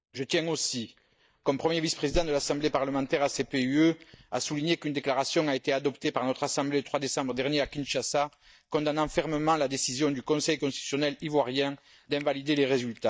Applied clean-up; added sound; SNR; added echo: neural mask model DeepFilterNet 3.